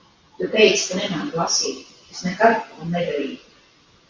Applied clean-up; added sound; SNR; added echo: none; none; none; none.